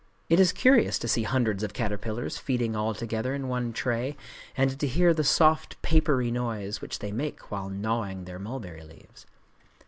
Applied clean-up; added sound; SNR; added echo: none; none; none; none.